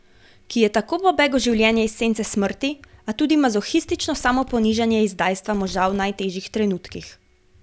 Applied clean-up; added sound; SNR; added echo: none; Fireworks; 19 dB; none.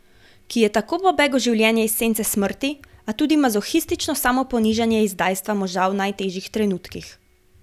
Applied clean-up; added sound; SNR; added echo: none; none; none; none.